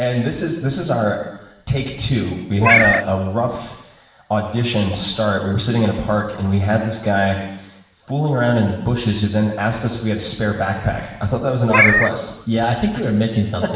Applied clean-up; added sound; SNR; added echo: none; Meow; -1 dB; reverberation time 1.0 s.